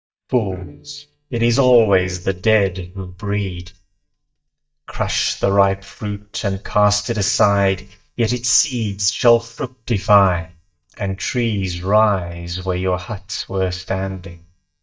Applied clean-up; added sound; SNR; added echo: neural mask model DeepFilterNet 3.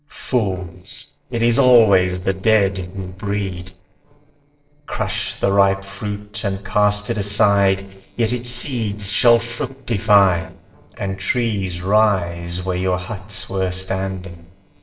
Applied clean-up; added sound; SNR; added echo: neural separator model SepFormer DNS4.